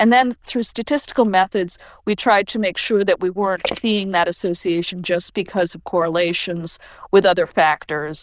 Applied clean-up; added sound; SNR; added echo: neural diffusion model UNIVERSE++.